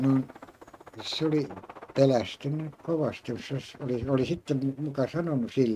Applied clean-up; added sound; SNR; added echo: neural mask model RNNoise.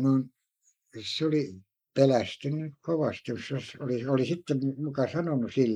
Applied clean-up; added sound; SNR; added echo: neural mask model Resemble Enhance denoiser.